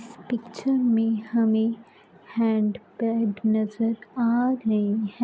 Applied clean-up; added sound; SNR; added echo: none; none; none; none.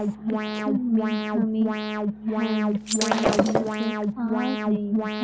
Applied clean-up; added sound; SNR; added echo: none; Alarm + Shatter; -3 dB; none.